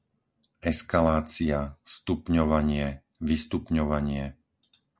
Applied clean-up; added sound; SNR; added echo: none; none; none; none.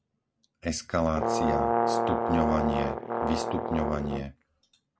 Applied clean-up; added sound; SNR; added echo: none; Brass instrument; -2 dB; none.